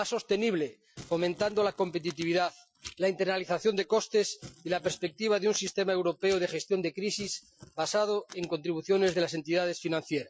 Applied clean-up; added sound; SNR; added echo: classical method Wiener filter.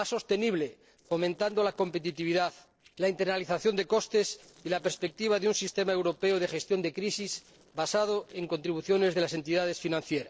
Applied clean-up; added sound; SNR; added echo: neural separator model SepFormer DNS4.